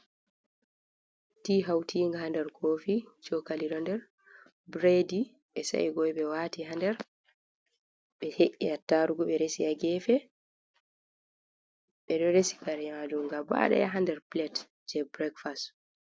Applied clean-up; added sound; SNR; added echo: none; none; none; none.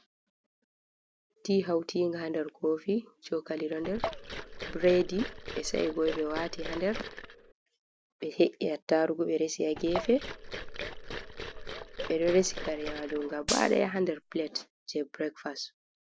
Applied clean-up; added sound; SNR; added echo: none; Gunshot, gunfire + Liquid; 7 dB; none.